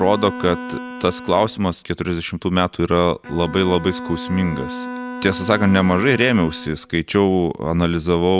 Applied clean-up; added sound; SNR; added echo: none; Bowed string instrument; 13 dB; none.